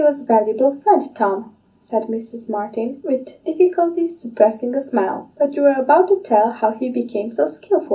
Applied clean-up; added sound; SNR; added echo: none; none; none; reverberation time 0.4 s.